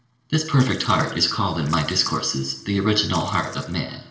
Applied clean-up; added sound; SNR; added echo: neural separator model SepFormer DNS4.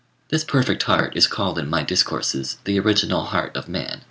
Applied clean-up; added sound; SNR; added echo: none; none; none; none.